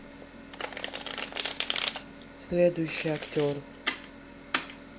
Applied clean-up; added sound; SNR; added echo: none; Domestic sounds, home sounds; 1 dB; none.